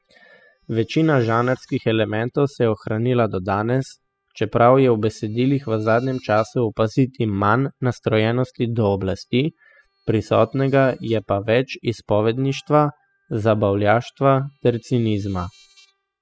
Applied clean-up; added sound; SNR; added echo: classical method spectral subtraction.